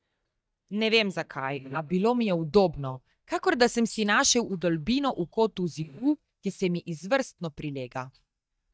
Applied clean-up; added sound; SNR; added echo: neural mask model DeepFilterNet 3.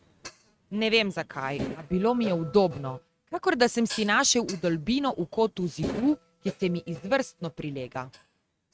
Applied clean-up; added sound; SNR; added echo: neural mask model RNNoise.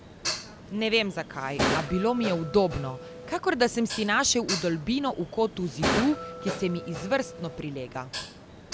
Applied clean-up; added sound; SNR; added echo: none; Dishes, pots, and pans; 6 dB; none.